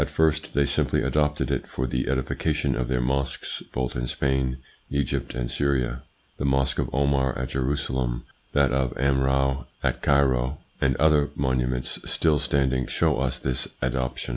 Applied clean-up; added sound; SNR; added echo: none; none; none; none.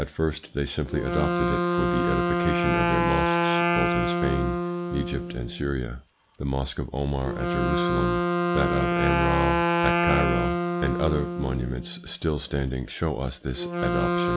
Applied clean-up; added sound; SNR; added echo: none; Wind instrument, woodwind instrument; -2 dB; none.